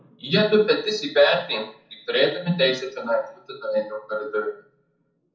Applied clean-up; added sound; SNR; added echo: none; none; none; reverberation time 0.7 s.